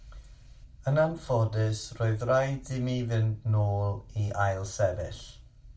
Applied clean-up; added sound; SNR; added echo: none; none; none; reverberation time 0.2 s.